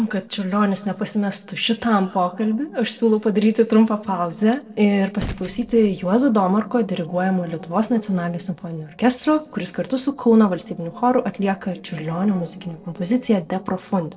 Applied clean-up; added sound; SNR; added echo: neural separator model SepFormer DNS4.